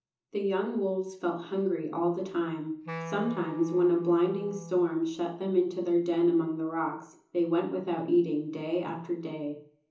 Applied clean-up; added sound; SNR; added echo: none; Wind instrument, woodwind instrument; 13 dB; reverberation time 0.7 s.